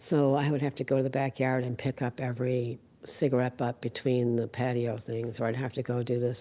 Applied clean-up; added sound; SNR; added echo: none; none; none; none.